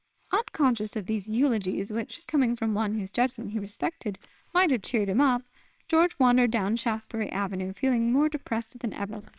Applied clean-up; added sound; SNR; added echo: neural separator model SepFormer WHAMR!.